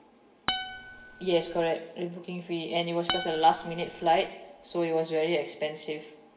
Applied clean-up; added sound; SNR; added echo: none; Acoustic guitar; 7 dB; reverberation time 1.6 s.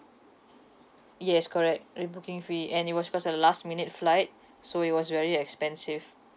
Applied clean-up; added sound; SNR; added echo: none; none; none; none.